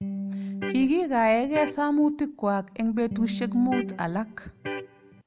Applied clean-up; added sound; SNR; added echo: none; Electric guitar; 8 dB; none.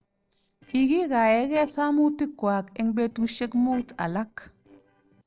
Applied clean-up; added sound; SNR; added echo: neural separator model SepFormer DNS4.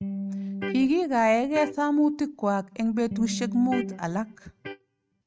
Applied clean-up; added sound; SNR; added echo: neural mask model RNNoise.